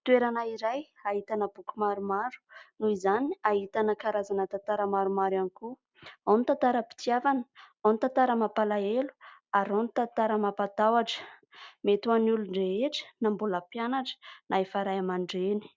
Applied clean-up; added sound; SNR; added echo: none; none; none; none.